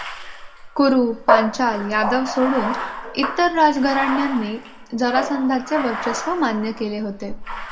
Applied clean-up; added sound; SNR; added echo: none; Bathtub (filling or washing); 6 dB; reverberation time 1.0 s.